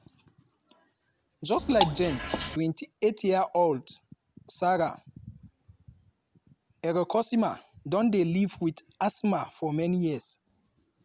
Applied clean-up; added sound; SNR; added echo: none; Drip / Water; 2 dB; none.